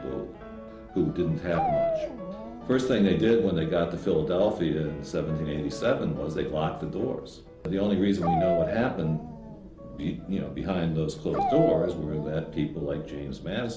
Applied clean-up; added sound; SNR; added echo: none; Dog; 5 dB; none.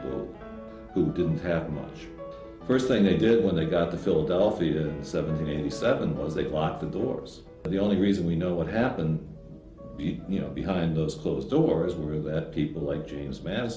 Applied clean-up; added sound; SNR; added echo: none; none; none; none.